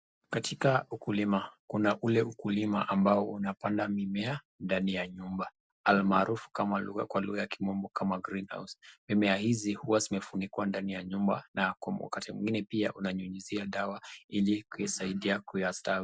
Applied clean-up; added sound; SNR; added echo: none; none; none; none.